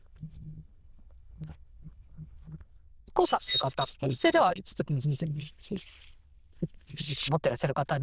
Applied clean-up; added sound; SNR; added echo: neural diffusion model UNIVERSE++.